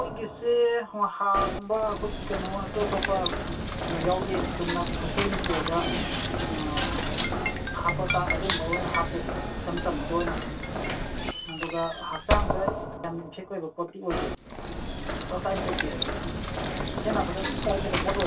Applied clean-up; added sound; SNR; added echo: none; Knock; -2 dB; reverberation time 0.2 s.